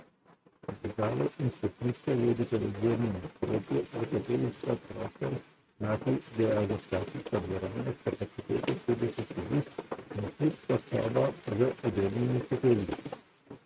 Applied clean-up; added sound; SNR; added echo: neural mask model RNNoise.